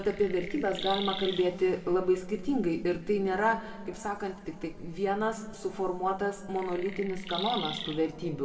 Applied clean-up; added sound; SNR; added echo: none; Chirp, tweet; 10 dB; reverberation time 1.7 s.